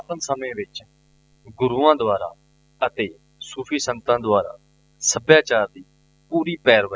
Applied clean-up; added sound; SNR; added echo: classical method spectral subtraction.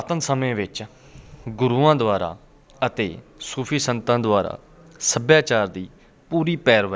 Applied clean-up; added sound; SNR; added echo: none; none; none; none.